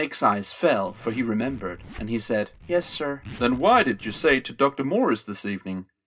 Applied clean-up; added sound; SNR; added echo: none; Zipper (clothing); 19 dB; reverberation time 0.2 s.